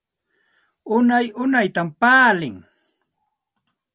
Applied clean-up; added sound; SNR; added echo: none; none; none; none.